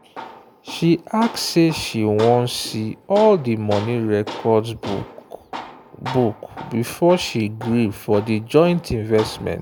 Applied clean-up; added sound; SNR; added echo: none; Tools; 15 dB; none.